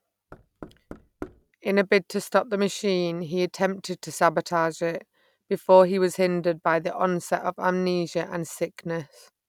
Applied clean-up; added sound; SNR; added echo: none; Knock; 18 dB; none.